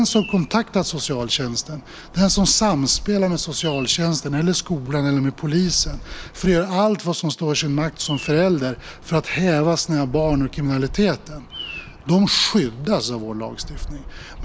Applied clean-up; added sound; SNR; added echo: none; Bird vocalization, bird call, bird song; 14 dB; none.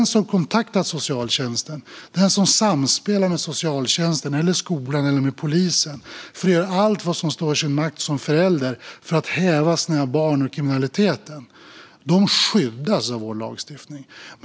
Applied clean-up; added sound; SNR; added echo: none; none; none; none.